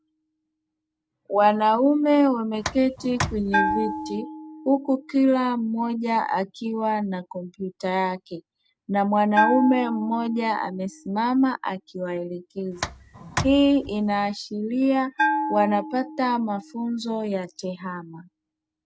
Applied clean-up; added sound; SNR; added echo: none; Bell + Tick; 9 dB; none.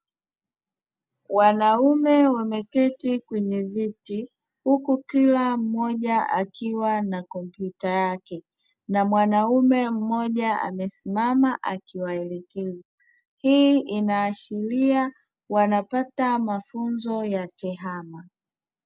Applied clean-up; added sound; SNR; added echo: none; none; none; none.